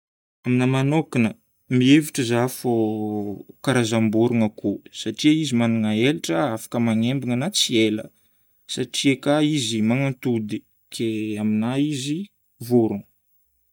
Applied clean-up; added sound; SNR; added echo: neural mask model DeepFilterNet 3.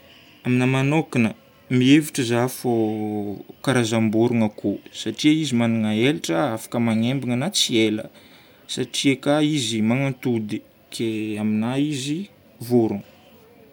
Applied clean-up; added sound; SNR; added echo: none; none; none; none.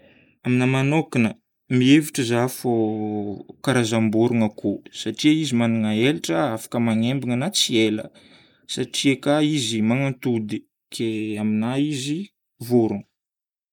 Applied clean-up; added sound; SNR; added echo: neural mask model Resemble Enhance denoiser.